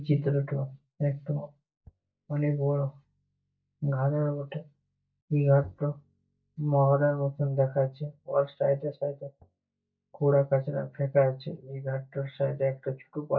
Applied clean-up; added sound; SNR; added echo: neural mask model DeepFilterNet 3.